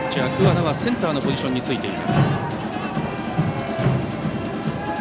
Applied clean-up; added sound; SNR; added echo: none; none; none; none.